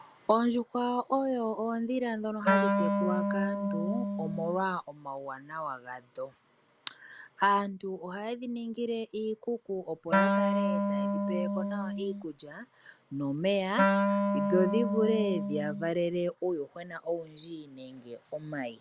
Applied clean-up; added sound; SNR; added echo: none; Wind instrument, woodwind instrument; -3 dB; none.